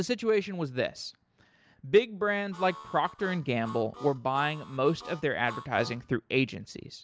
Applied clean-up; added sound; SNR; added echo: none; Harmonica; 16 dB; none.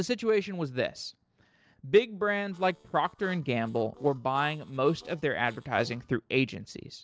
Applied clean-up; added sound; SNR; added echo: neural separator model SepFormer DNS4.